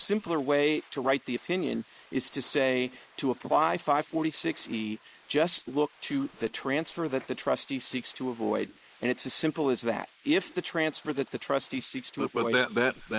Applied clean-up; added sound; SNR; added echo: neural mask model Resemble Enhance denoiser.